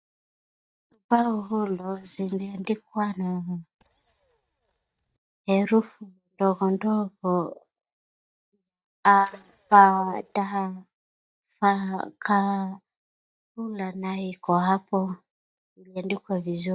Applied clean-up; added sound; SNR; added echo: neural mask model DeepFilterNet 3.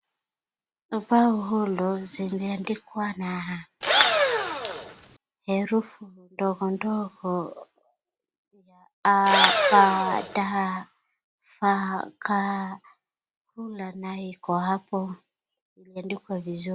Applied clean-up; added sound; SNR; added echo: none; Engine / Drill; -4 dB; none.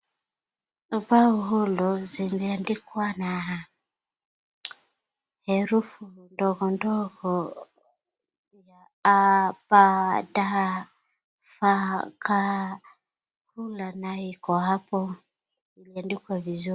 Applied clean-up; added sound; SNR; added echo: none; none; none; none.